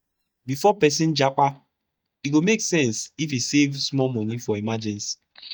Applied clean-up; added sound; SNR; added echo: neural mask model DeepFilterNet 3.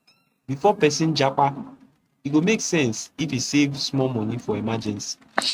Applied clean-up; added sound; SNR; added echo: neural mask model RNNoise.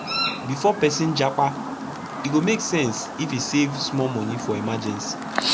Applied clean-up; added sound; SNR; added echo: none; Chirp, tweet; 5 dB; none.